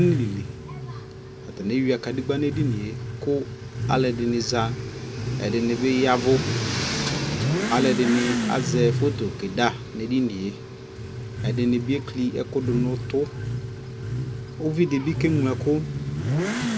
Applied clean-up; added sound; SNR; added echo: none; Motorcycle / Accelerating, revving, vroom; 4 dB; none.